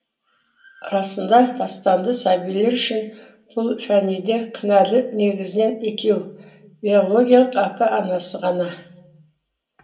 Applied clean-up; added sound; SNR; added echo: none; none; none; reverberation time 0.2 s.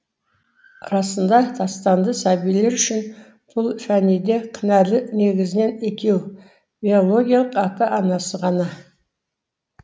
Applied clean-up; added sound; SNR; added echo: none; none; none; none.